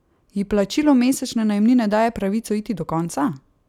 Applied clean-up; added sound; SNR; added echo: none; none; none; none.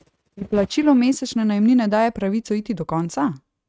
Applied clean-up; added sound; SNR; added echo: neural mask model RNNoise.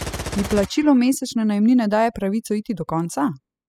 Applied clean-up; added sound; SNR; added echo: classical method spectral subtraction.